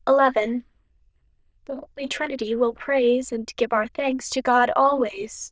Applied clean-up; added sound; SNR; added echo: neural diffusion model UNIVERSE++.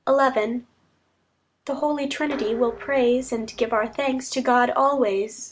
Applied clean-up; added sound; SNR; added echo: none; Dishes, pots, and pans; 18 dB; none.